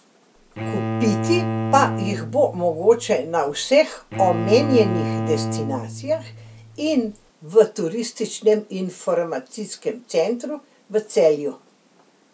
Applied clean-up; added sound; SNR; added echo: none; Bowed string instrument; 5 dB; none.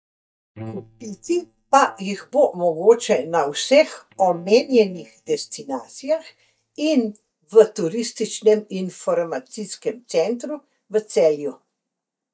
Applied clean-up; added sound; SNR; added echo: neural mask model DeepFilterNet 3.